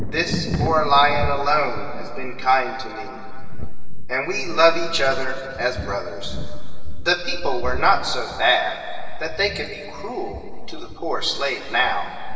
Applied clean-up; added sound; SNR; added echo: none; Thunder; 14 dB; reverberation time 2.5 s.